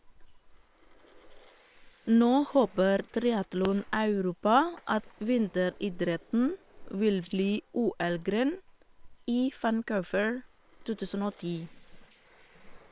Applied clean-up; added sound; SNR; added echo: neural separator model SepFormer WHAM!.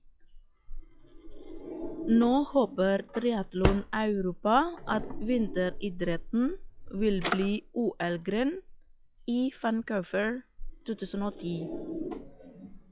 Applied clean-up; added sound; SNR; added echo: classical method log-MMSE.